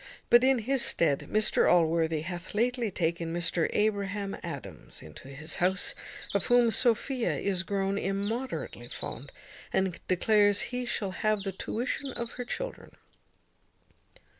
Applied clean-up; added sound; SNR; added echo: none; Bird; 15 dB; none.